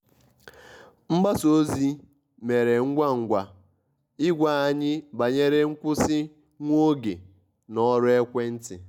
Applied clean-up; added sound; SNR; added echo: none; none; none; none.